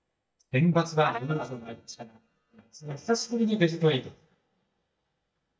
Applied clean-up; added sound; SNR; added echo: neural mask model DeepFilterNet 3.